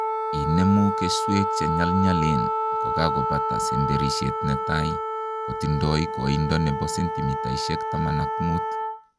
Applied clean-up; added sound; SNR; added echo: none; Wind instrument, woodwind instrument; 1 dB; none.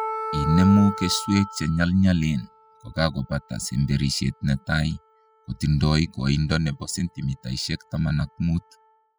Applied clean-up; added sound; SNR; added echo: classical method spectral subtraction.